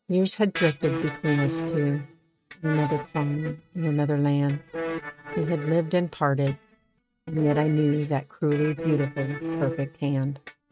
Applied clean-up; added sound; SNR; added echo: neural mask model RNNoise.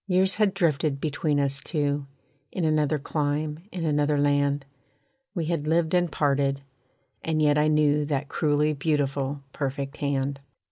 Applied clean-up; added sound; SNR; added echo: none; none; none; none.